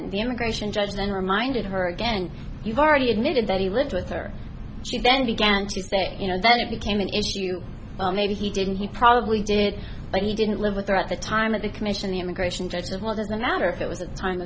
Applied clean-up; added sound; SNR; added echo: none; none; none; none.